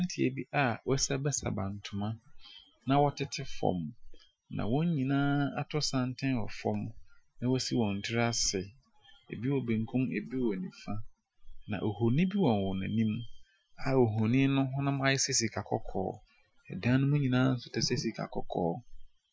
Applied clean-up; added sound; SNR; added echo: classical method Wiener filter.